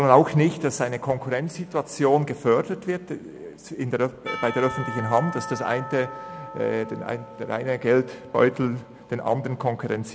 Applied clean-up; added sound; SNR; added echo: none; Church bell / Percussion; 15 dB; none.